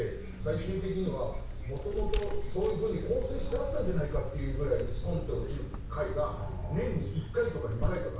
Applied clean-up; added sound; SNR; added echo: none; Vehicle; 1 dB; reverberation time 0.6 s.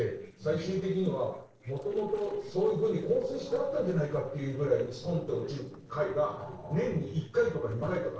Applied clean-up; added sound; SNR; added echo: neural separator model SepFormer DNS4.